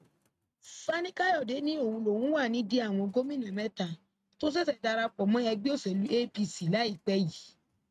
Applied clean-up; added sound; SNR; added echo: neural mask model RNNoise.